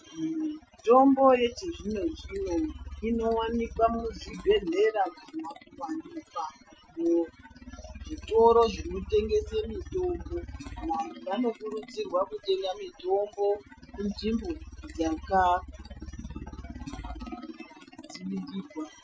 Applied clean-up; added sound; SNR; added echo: classical method Wiener filter.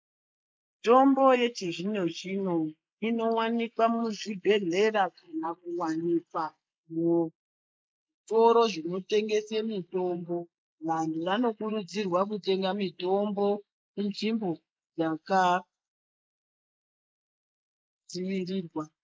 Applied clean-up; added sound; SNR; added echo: neural mask model Resemble Enhance denoiser.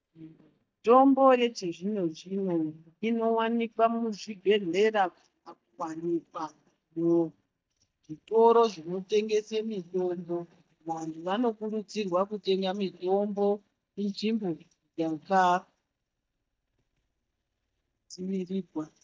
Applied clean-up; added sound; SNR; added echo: neural mask model DeepFilterNet 3.